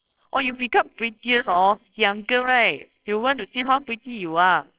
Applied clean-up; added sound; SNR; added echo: neural separator model SepFormer WHAMR!.